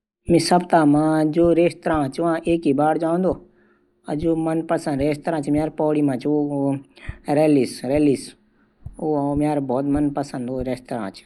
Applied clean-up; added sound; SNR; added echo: neural mask model DeepFilterNet 3.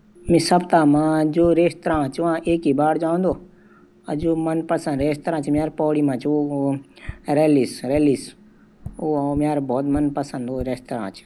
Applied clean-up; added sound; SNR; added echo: none; Tap; 20 dB; none.